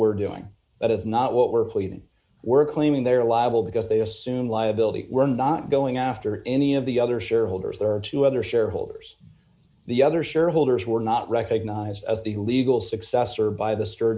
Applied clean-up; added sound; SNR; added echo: none; none; none; none.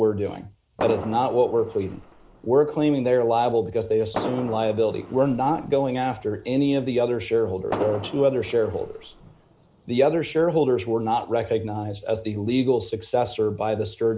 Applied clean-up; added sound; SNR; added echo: none; Fireworks; 13 dB; none.